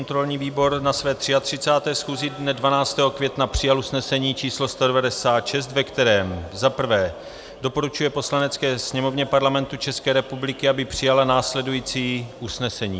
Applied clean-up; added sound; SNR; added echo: none; none; none; none.